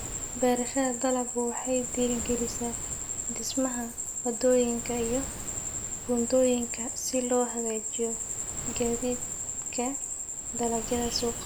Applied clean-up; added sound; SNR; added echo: none; Waves, surf; 14 dB; none.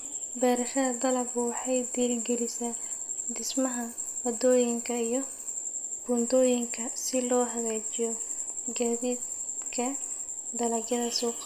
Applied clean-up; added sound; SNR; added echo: none; none; none; none.